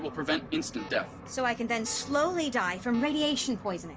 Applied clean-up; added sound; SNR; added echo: none; none; none; none.